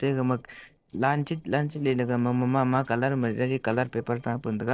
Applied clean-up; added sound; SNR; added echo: neural separator model SepFormer DNS4.